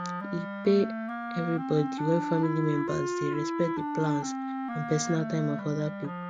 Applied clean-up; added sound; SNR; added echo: none; Wind instrument, woodwind instrument; 3 dB; none.